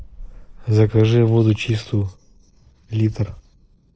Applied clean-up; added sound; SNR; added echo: neural mask model Resemble Enhance denoiser.